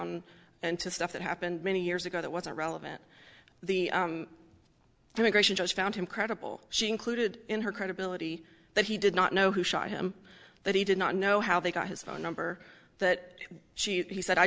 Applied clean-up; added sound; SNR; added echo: none; none; none; none.